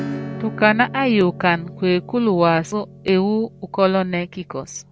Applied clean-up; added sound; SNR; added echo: none; Acoustic guitar / Strum; 14 dB; none.